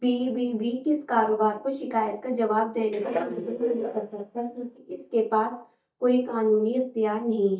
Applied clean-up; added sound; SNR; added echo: neural mask model DeepFilterNet 3.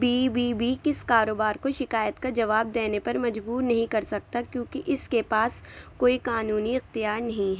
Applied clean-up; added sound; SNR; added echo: none; none; none; none.